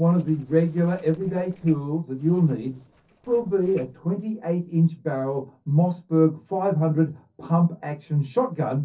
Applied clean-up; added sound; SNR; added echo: neural separator model SepFormer DNS4.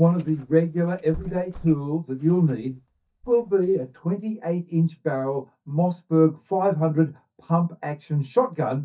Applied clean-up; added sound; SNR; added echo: neural mask model DeepFilterNet 3.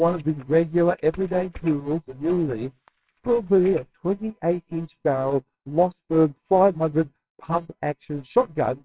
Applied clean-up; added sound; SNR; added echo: neural separator model SepFormer WHAMR!.